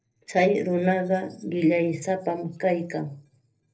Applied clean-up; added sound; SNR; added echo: neural separator model SepFormer DNS4.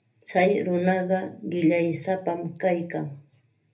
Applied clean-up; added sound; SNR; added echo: none; Chime; 16 dB; reverberation time 0.3 s.